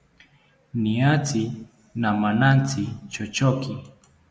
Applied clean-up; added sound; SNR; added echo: none; none; none; none.